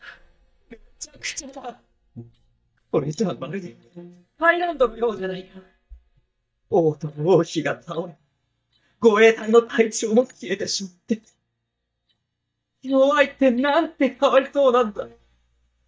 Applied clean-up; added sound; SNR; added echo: neural mask model DeepFilterNet 3.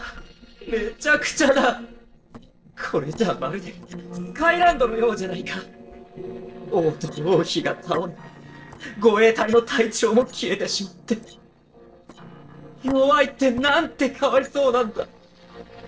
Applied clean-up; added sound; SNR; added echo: neural separator model SepFormer DNS4.